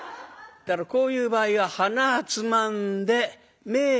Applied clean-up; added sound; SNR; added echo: none; none; none; none.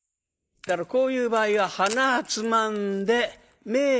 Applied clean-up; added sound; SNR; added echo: neural mask model Resemble Enhance denoiser.